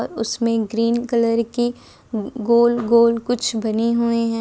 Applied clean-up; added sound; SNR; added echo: none; none; none; none.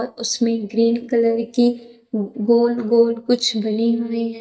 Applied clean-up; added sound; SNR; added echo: neural mask model DeepFilterNet 3.